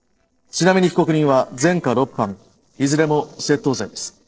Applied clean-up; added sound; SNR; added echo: neural separator model SepFormer DNS4.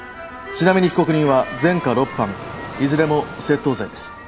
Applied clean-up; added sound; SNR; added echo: none; Fixed-wing aircraft, airplane; 17 dB; none.